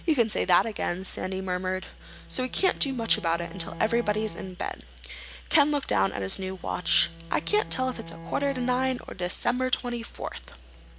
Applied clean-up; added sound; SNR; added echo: none; Bowed string instrument; 17 dB; none.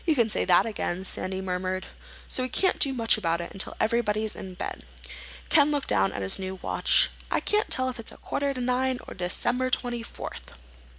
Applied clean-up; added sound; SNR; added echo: none; none; none; none.